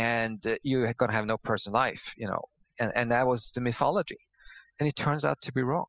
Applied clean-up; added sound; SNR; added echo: classical method spectral subtraction.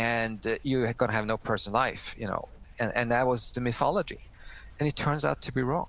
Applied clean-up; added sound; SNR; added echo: none; Bird; 18 dB; none.